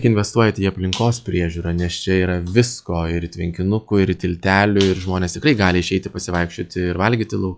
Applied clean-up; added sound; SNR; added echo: classical method log-MMSE.